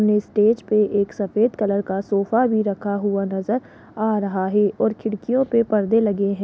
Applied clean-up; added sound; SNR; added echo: none; none; none; none.